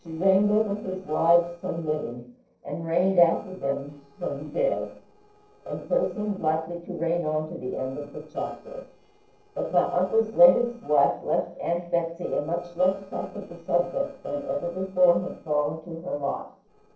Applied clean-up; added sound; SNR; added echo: neural separator model SepFormer DNS4.